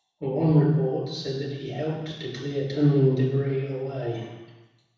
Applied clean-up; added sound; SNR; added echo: none; none; none; reverberation time 1.1 s.